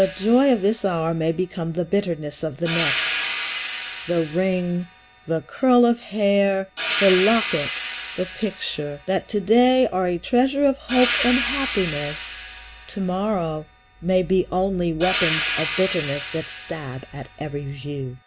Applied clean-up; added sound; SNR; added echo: none; Hi-hat; 8 dB; none.